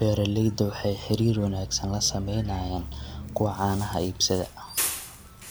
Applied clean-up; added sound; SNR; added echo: none; Bus; 10 dB; none.